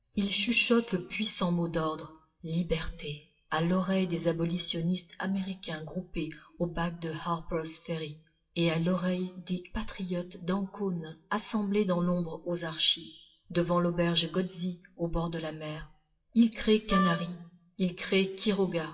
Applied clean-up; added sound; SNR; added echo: classical method WPE with log-MMSE.